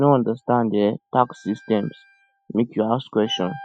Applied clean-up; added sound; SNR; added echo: classical method spectral subtraction.